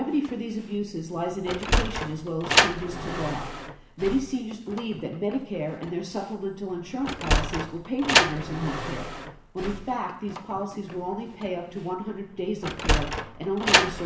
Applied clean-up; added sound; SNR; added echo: none; Sliding door; -2 dB; reverberation time 0.8 s.